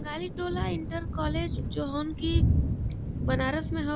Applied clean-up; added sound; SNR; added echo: none; Thunder / Rain; -4 dB; none.